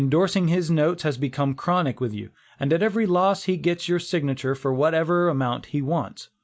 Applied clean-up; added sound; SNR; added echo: none; none; none; none.